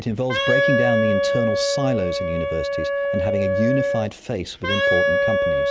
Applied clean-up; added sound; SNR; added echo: none; Wind instrument, woodwind instrument; -4 dB; none.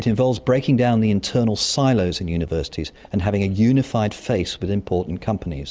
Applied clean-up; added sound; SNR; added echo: none; none; none; none.